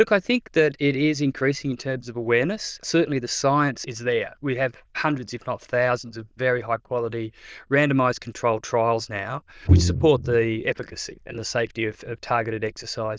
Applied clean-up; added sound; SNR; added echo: neural diffusion model UNIVERSE++.